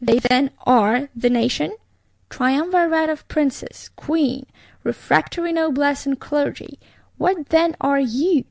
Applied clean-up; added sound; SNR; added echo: none; none; none; none.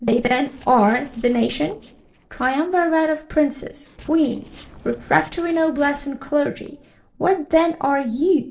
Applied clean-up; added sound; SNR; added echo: neural separator model SepFormer DNS4.